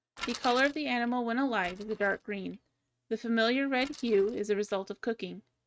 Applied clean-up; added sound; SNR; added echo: neural mask model RNNoise.